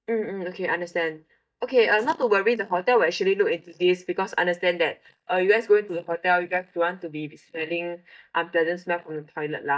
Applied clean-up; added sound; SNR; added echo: neural mask model DeepFilterNet 3.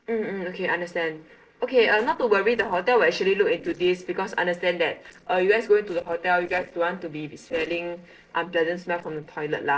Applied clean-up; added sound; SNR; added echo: neural separator model SepFormer DNS4.